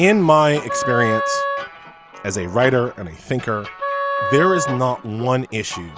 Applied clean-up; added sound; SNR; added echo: none; Wind instrument, woodwind instrument; 5 dB; none.